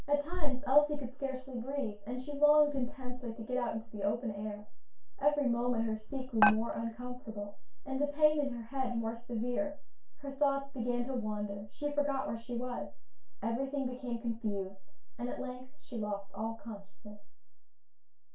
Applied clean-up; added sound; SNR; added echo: none; Dishes, pots, and pans; 4 dB; reverberation time 0.2 s.